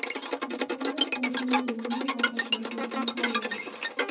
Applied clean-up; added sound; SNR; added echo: none; Bowed string instrument; -4 dB; reverberation time 0.9 s.